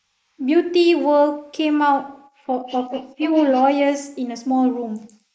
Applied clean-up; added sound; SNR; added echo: neural mask model Resemble Enhance denoiser.